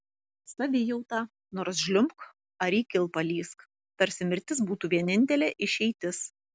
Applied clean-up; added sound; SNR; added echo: none; none; none; none.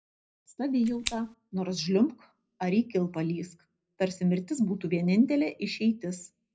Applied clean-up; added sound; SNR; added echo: none; Scissors; 9 dB; reverberation time 0.3 s.